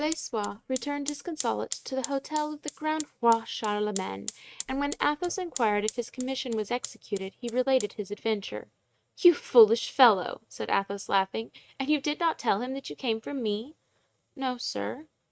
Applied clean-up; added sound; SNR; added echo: neural mask model RNNoise.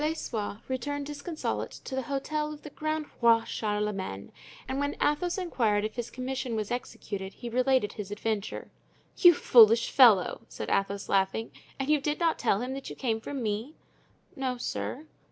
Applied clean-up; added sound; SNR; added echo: none; none; none; none.